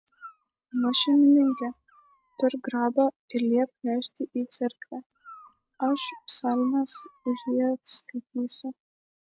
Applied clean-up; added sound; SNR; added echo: neural mask model RNNoise.